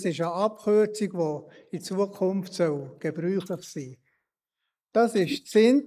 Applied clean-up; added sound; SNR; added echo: neural mask model Resemble Enhance denoiser.